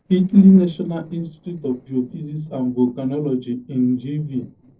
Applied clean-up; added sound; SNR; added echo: neural separator model SepFormer DNS4.